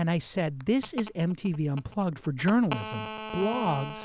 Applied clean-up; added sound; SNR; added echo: none; Telephone; 11 dB; none.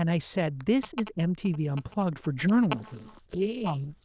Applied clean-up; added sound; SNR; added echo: neural diffusion model UNIVERSE++.